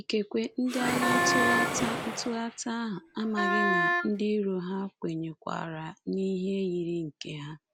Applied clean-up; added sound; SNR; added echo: none; Wind instrument, woodwind instrument + Mechanisms; -2 dB; none.